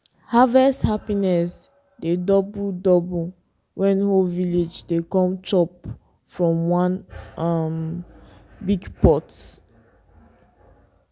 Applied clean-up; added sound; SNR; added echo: none; none; none; none.